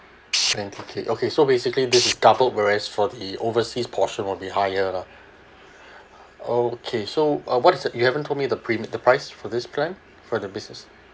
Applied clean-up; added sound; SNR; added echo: none; Tools; 2 dB; none.